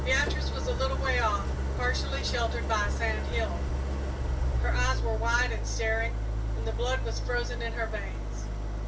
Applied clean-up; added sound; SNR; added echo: none; Idling; -3 dB; reverberation time 0.1 s.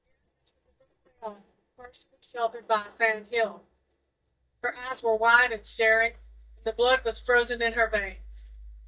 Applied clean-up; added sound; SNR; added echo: neural mask model DeepFilterNet 3.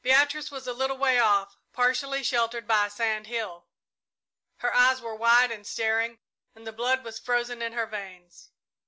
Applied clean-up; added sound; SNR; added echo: none; none; none; none.